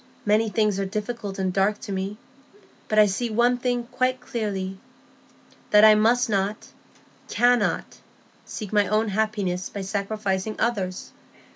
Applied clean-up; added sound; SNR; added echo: none; none; none; none.